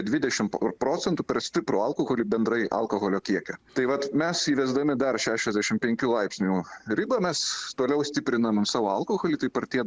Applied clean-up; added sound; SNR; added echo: none; none; none; none.